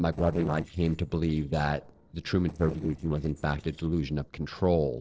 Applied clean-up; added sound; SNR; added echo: neural separator model SepFormer DNS4.